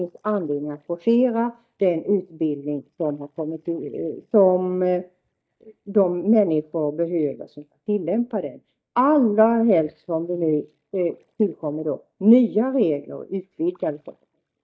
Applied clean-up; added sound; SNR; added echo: neural mask model DeepFilterNet 3.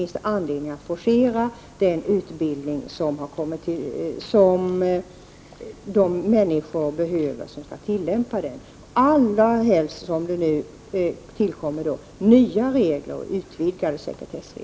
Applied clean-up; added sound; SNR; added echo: none; none; none; none.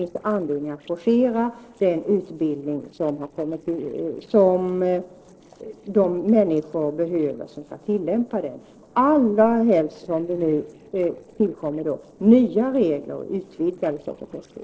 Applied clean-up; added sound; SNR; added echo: neural separator model SepFormer DNS4.